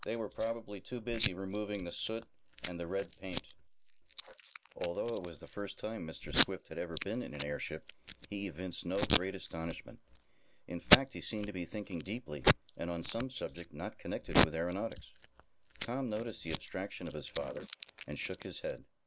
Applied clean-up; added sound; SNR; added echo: neural mask model Resemble Enhance denoiser.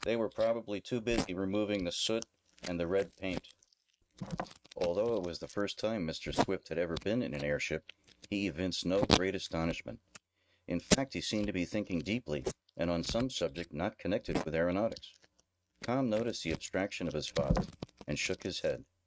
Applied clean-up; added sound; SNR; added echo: neural mask model RNNoise.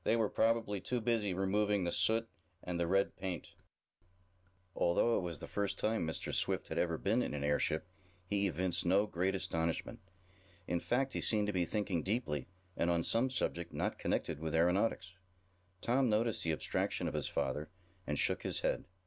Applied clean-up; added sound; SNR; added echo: none; none; none; none.